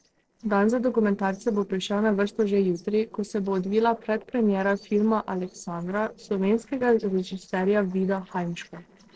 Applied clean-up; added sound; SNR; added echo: neural separator model SepFormer DNS4.